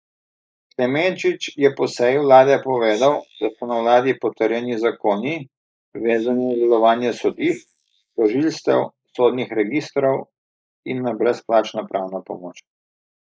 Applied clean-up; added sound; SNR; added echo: neural mask model Resemble Enhance denoiser.